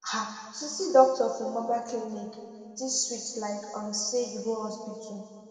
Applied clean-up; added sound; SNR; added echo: none; none; none; reverberation time 2.0 s.